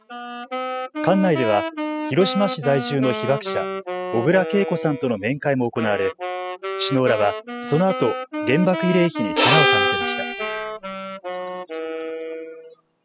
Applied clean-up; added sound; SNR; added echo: classical method spectral subtraction.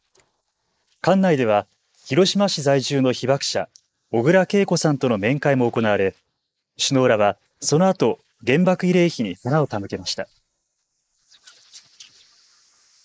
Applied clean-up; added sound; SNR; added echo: neural mask model Resemble Enhance denoiser.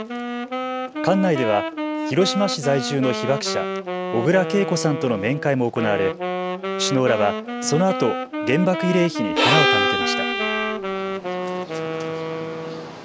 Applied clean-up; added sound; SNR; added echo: none; Wind instrument, woodwind instrument + Bowed string instrument; 2 dB; none.